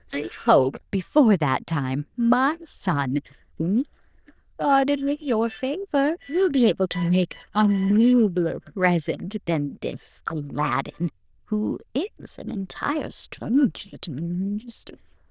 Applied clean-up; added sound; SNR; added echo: neural diffusion model UNIVERSE++.